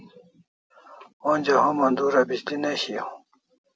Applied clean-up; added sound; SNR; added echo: none; none; none; none.